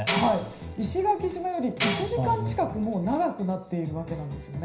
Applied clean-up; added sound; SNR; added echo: none; Tambourine; 7 dB; reverberation time 0.5 s.